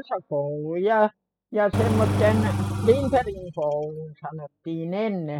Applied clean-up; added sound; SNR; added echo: classical method spectral subtraction.